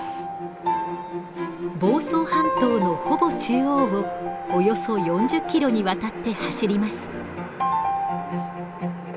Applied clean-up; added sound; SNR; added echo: none; none; none; none.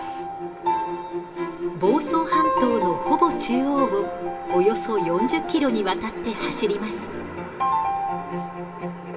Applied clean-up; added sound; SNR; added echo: none; none; none; reverberation time 1.4 s.